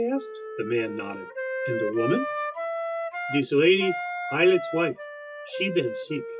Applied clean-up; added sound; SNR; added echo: classical method WPE with log-MMSE.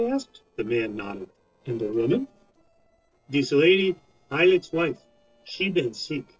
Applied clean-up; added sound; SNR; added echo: neural separator model SepFormer DNS4.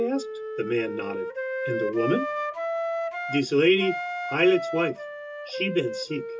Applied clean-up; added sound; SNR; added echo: none; Wind instrument, woodwind instrument; 5 dB; reverberation time 0.2 s.